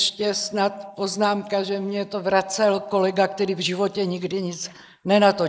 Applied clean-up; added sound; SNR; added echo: neural mask model Resemble Enhance denoiser.